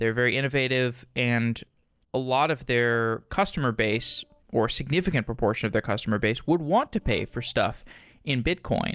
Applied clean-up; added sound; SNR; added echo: neural separator model SepFormer DNS4.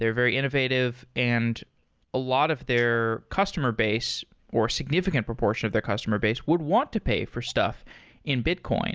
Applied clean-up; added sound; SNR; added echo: none; none; none; none.